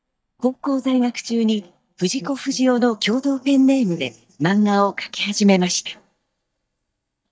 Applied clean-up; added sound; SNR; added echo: neural mask model DeepFilterNet 3.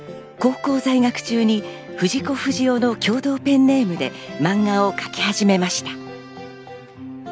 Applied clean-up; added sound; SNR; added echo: none; none; none; none.